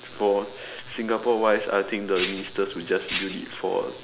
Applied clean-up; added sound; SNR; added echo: none; Rattle (instrument); 5 dB; none.